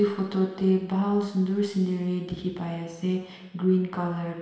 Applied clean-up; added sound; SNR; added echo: none; none; none; reverberation time 1.0 s.